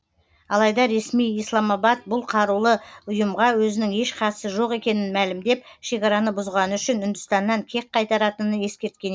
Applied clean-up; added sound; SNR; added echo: none; none; none; none.